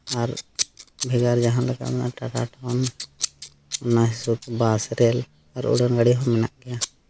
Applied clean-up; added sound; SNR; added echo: none; Scissors; 13 dB; none.